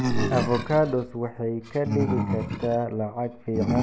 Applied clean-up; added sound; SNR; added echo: none; Animal; 3 dB; none.